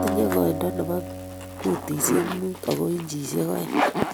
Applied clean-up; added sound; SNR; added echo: none; Zipper (clothing) + Acoustic guitar; 3 dB; none.